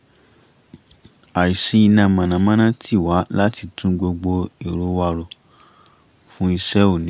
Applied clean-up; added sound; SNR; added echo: none; none; none; none.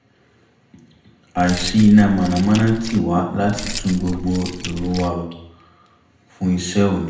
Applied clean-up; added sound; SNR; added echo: none; Keys jangling; 11 dB; reverberation time 0.7 s.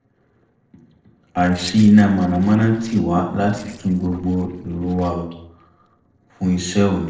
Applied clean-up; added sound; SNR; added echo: neural separator model SepFormer DNS4.